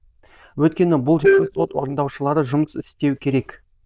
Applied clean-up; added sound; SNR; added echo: neural diffusion model UNIVERSE++.